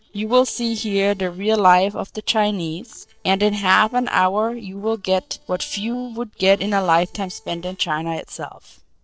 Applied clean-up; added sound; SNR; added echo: neural separator model SepFormer DNS4.